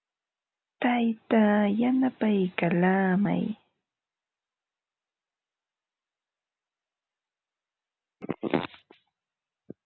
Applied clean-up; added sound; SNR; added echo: none; none; none; none.